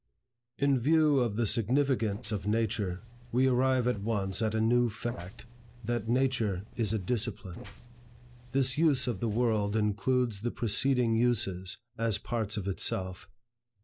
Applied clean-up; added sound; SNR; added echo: neural separator model SepFormer DNS4.